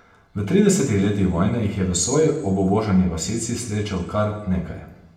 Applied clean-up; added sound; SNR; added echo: none; none; none; reverberation time 0.6 s.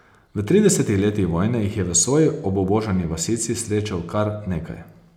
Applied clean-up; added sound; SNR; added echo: none; none; none; none.